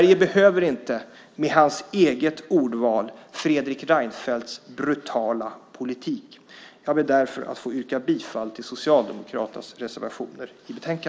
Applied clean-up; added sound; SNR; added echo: none; none; none; none.